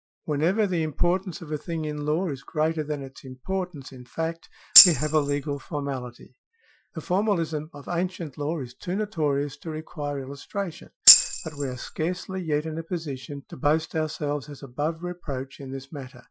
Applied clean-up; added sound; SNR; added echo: classical method Wiener filter.